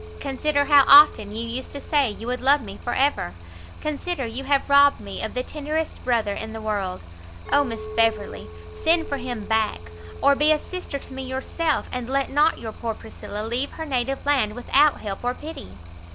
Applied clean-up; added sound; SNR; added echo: none; Chink, clink + Stream; 17 dB; none.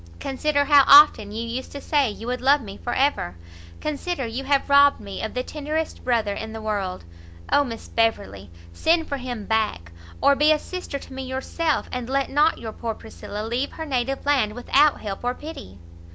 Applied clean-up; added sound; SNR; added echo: none; none; none; none.